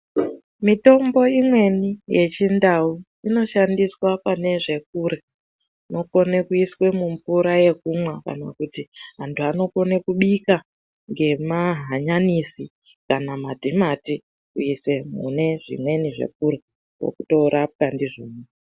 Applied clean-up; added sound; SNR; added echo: none; none; none; none.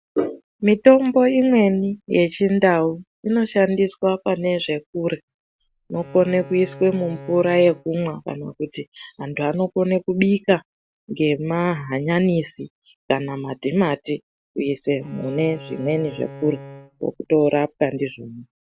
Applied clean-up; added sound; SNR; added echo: none; Bowed string instrument; 19 dB; none.